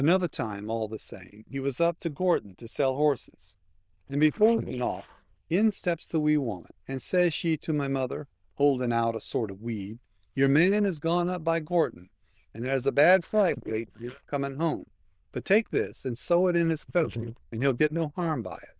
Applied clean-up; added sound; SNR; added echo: neural diffusion model UNIVERSE++.